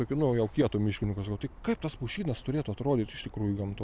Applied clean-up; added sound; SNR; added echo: none; none; none; none.